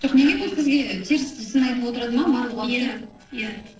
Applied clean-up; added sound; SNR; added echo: neural separator model SepFormer DNS4.